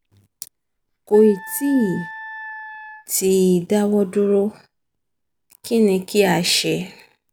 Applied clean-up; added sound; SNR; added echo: none; Wind instrument, woodwind instrument; 15 dB; none.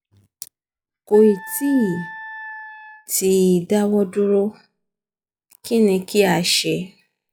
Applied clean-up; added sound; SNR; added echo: classical method log-MMSE.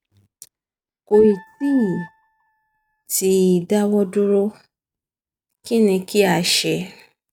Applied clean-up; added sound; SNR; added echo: neural mask model RNNoise.